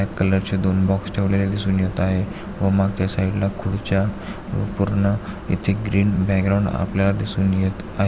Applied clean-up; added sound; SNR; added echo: none; none; none; none.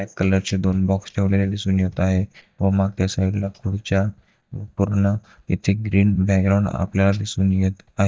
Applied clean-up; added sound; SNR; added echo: neural mask model DeepFilterNet 3.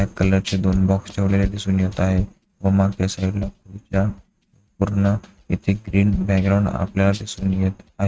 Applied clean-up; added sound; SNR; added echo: neural mask model RNNoise.